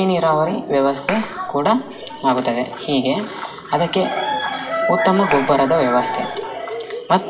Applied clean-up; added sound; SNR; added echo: none; Clapping; 13 dB; reverberation time 2.3 s.